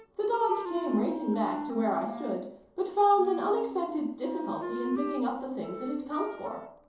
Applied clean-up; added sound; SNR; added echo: none; Wind instrument, woodwind instrument; 9 dB; reverberation time 2.8 s.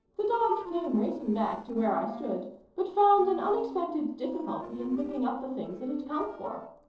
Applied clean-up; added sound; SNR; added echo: neural separator model SepFormer DNS4.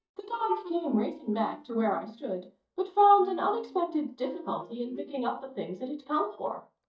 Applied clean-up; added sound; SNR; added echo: neural mask model DeepFilterNet 3.